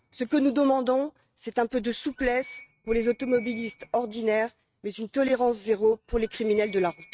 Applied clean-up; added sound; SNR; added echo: neural mask model RNNoise.